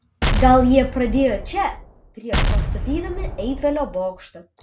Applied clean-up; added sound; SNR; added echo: none; Explosion; 2 dB; none.